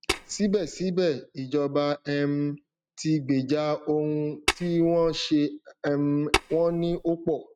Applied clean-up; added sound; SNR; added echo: neural mask model RNNoise.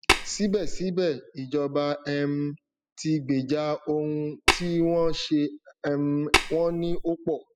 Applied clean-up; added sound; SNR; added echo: classical method spectral subtraction.